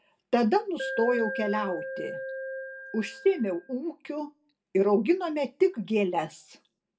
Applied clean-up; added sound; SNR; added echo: none; Alarm; 8 dB; reverberation time 0.2 s.